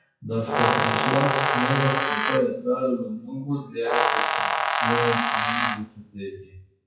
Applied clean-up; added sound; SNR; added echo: classical method WPE with log-MMSE.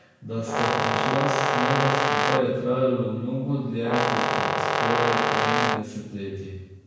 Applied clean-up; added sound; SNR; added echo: none; Brass instrument; -3 dB; reverberation time 1.0 s.